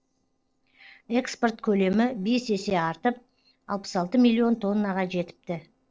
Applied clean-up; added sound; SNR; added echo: neural separator model SepFormer DNS4.